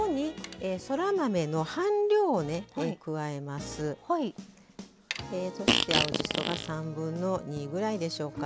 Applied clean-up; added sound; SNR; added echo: none; Fart; -3 dB; none.